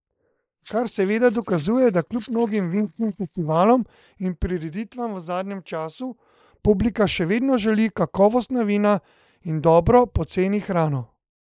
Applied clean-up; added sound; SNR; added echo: neural mask model Resemble Enhance denoiser.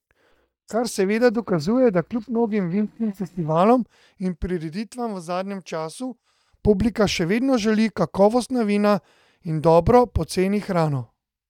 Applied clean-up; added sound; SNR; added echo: neural mask model DeepFilterNet 3.